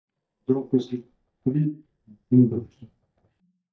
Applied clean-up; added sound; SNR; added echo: neural mask model DeepFilterNet 3.